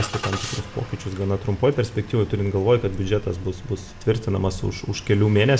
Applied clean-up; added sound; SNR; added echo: none; Engine starting; 16 dB; reverberation time 1.0 s.